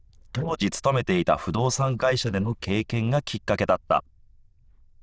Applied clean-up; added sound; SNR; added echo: neural diffusion model UNIVERSE++.